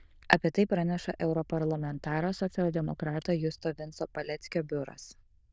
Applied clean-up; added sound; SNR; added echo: neural diffusion model UNIVERSE++.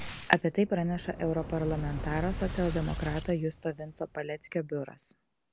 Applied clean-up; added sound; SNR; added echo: none; Boom; 8 dB; none.